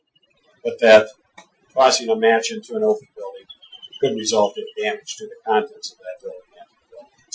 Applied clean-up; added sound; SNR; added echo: classical method Wiener filter.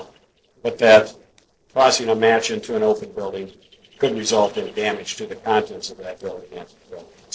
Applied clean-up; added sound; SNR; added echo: neural separator model SepFormer DNS4.